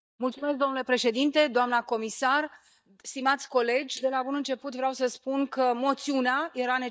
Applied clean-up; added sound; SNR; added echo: neural mask model DeepFilterNet 3.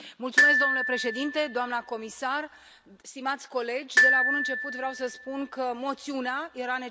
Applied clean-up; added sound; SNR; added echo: none; Glockenspiel; -4 dB; none.